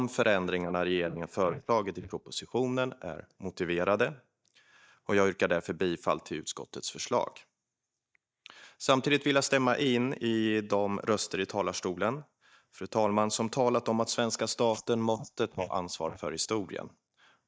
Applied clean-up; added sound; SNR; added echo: neural mask model DeepFilterNet 3.